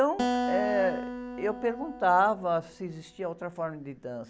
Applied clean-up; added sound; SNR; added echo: none; Acoustic guitar; 6 dB; none.